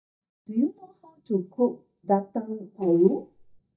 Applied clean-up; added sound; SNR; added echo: neural mask model DeepFilterNet 3.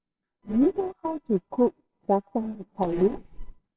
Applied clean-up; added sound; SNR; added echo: neural separator model SepFormer WHAMR!.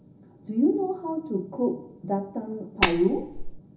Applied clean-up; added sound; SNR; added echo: none; Tap; 0 dB; reverberation time 0.4 s.